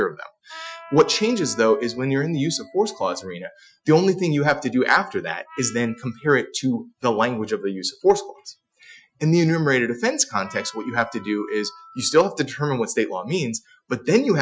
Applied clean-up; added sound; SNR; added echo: classical method Wiener filter.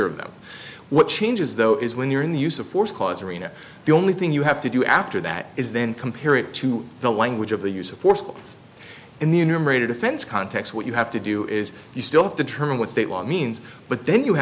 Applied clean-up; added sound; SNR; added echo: none; none; none; none.